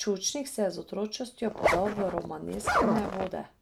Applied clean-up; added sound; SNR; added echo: none; Zipper (clothing); -2 dB; none.